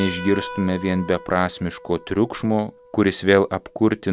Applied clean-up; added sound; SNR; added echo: none; Keyboard (musical); 16 dB; none.